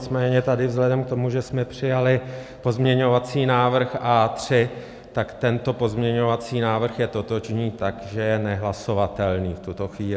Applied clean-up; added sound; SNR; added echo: none; none; none; none.